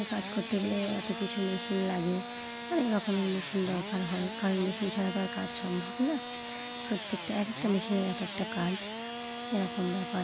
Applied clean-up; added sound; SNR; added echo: none; Engine starting / Sawing; 6 dB; none.